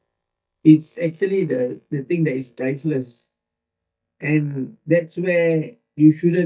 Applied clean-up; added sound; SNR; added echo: neural mask model DeepFilterNet 3.